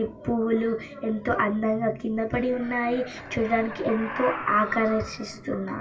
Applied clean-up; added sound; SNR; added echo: none; Animal; 12 dB; reverberation time 0.2 s.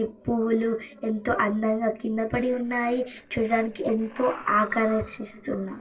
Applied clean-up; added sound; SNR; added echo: neural separator model SepFormer DNS4.